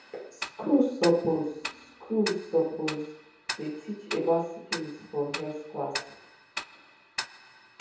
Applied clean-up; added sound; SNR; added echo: none; Tick-tock; 10 dB; reverberation time 0.7 s.